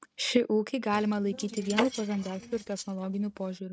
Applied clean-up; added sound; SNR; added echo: neural mask model RNNoise.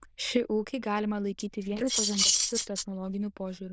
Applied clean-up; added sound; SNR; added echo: neural diffusion model UNIVERSE++.